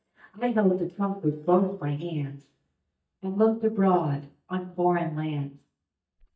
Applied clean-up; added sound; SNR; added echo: neural mask model DeepFilterNet 3.